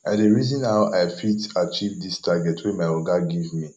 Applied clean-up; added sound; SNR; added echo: none; none; none; none.